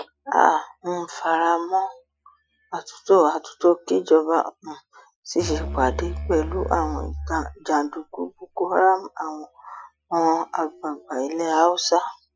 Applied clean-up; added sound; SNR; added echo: classical method Wiener filter.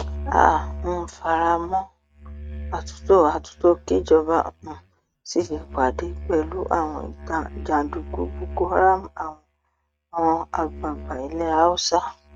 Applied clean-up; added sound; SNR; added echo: neural mask model RNNoise.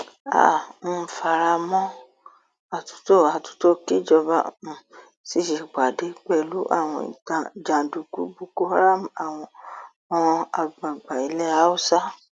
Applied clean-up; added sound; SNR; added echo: none; none; none; none.